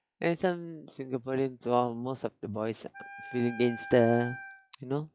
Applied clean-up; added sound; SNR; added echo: classical method log-MMSE.